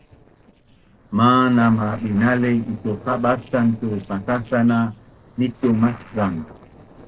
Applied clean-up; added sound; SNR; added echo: neural separator model SepFormer DNS4.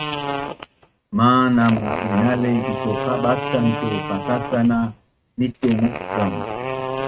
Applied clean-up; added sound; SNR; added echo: neural mask model RNNoise.